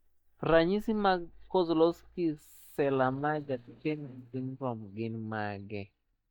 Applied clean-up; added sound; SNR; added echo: neural mask model DeepFilterNet 3.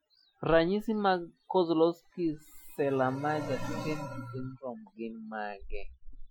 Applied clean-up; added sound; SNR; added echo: classical method Wiener filter.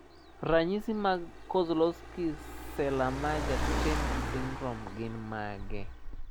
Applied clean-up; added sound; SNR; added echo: none; Car; 4 dB; none.